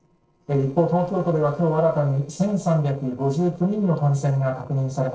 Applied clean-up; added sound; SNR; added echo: neural separator model SepFormer DNS4.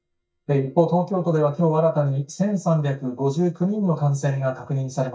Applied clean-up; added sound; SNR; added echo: neural mask model DeepFilterNet 3.